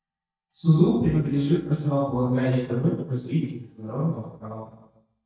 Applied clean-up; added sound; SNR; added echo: neural mask model DeepFilterNet 3.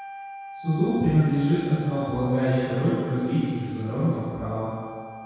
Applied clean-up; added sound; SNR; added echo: none; Wind instrument, woodwind instrument; 17 dB; reverberation time 2.0 s.